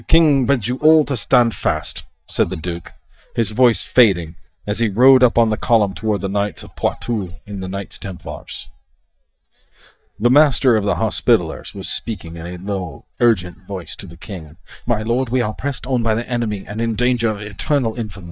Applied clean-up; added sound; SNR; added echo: neural mask model DeepFilterNet 3.